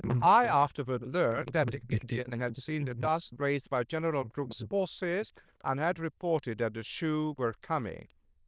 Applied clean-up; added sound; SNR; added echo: neural diffusion model UNIVERSE++.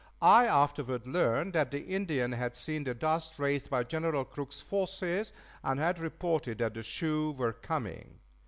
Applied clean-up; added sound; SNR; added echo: none; none; none; none.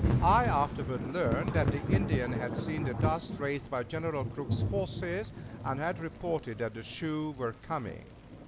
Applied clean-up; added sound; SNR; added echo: none; Thunder / Rain; 0 dB; none.